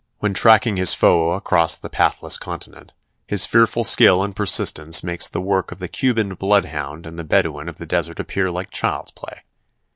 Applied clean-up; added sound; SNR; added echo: none; none; none; none.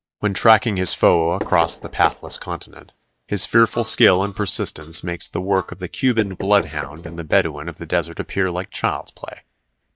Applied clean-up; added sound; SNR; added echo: neural mask model DeepFilterNet 3.